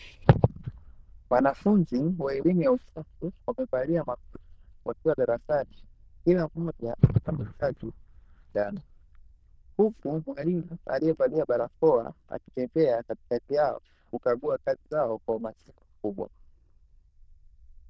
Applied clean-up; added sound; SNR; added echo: neural diffusion model UNIVERSE++.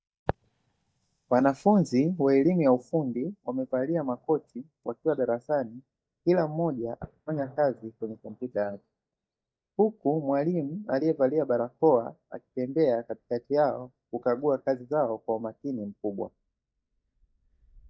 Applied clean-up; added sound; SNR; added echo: neural mask model DeepFilterNet 3.